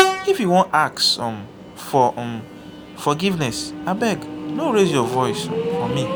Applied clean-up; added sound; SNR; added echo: none; Train; 5 dB; none.